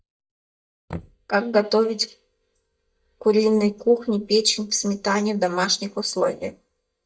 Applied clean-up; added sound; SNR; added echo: neural mask model DeepFilterNet 3.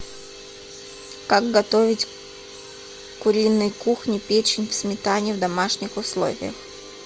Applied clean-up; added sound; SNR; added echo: none; none; none; none.